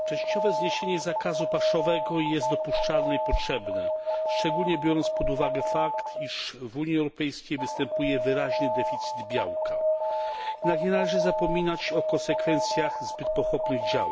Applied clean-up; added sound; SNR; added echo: none; Alarm; -1 dB; none.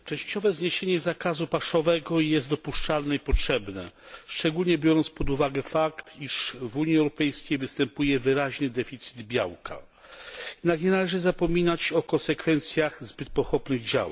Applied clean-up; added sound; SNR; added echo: none; none; none; none.